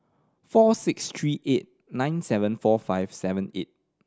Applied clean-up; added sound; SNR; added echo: none; none; none; none.